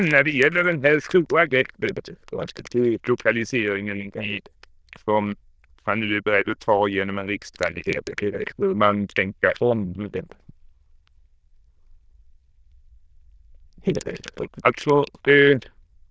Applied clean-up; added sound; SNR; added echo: neural diffusion model UNIVERSE++.